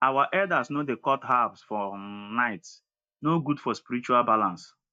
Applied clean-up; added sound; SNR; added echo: neural mask model DeepFilterNet 3.